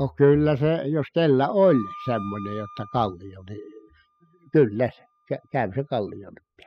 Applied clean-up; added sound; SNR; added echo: classical method spectral subtraction.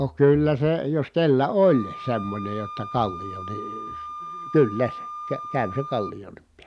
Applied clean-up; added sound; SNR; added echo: none; Wind instrument, woodwind instrument; 13 dB; none.